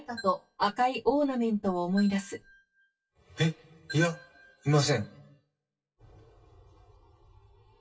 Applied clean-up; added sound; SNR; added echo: classical method WPE with log-MMSE.